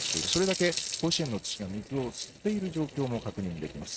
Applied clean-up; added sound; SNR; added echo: neural mask model RNNoise.